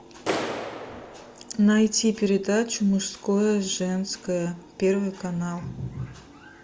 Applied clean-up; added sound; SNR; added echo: none; Clapping; 11 dB; none.